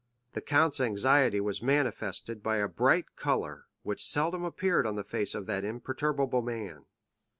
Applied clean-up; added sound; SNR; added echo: none; none; none; none.